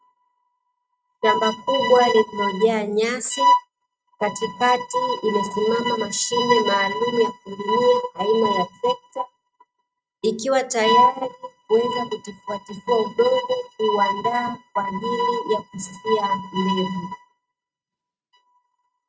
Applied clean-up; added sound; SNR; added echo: neural mask model RNNoise.